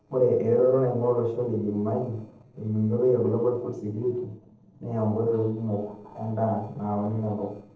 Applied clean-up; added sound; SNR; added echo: neural separator model SepFormer DNS4.